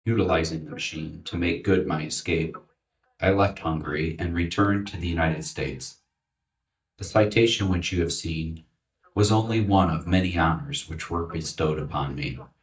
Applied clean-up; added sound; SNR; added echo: neural mask model DeepFilterNet 3.